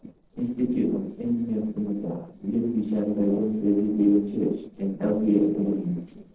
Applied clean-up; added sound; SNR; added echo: neural separator model SepFormer DNS4.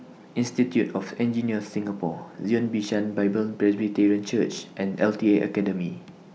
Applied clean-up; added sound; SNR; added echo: none; none; none; none.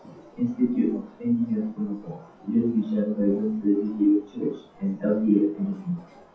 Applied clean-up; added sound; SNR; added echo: classical method WPE with log-MMSE.